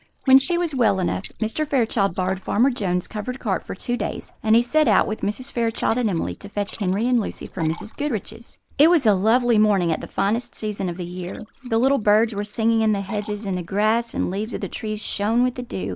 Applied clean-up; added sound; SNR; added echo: neural mask model Resemble Enhance denoiser.